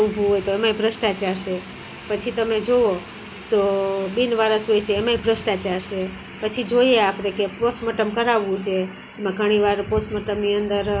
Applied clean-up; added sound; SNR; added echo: none; none; none; none.